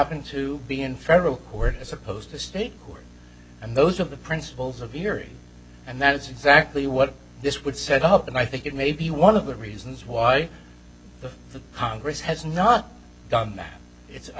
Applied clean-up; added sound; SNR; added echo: none; none; none; none.